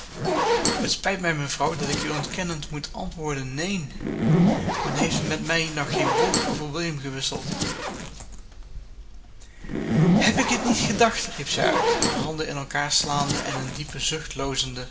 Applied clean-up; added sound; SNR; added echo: none; Zipper (clothing); -1 dB; reverberation time 1.5 s.